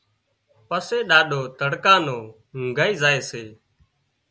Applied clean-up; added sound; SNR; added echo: none; none; none; none.